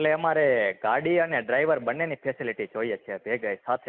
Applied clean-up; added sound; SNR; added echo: none; none; none; none.